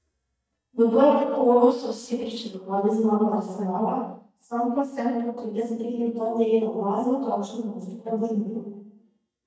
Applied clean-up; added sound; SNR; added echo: neural mask model DeepFilterNet 3.